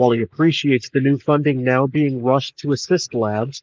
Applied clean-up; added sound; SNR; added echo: neural mask model Resemble Enhance denoiser.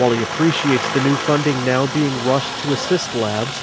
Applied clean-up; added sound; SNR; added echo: none; Aircraft; 6 dB; none.